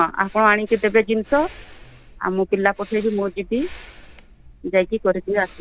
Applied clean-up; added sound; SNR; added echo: none; Breathing; 19 dB; none.